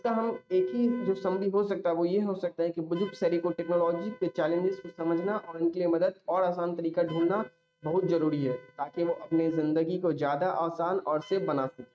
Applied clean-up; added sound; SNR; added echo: neural mask model RNNoise.